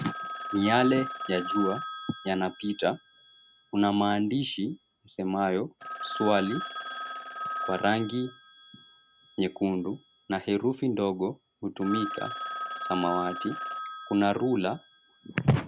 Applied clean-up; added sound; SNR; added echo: none; Telephone; 9 dB; none.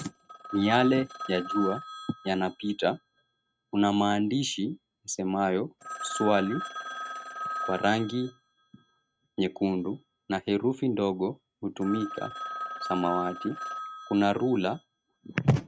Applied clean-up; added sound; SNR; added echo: neural mask model RNNoise.